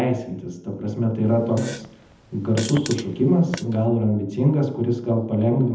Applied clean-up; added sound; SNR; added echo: none; Fart; 14 dB; reverberation time 0.8 s.